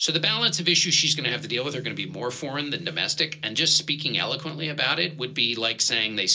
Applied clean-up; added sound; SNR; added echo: none; none; none; reverberation time 0.2 s.